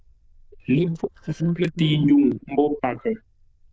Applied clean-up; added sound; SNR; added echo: neural diffusion model UNIVERSE++.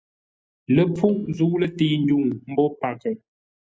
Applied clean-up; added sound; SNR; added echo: neural mask model DeepFilterNet 3.